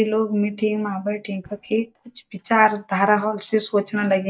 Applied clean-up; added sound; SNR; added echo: neural mask model DeepFilterNet 3.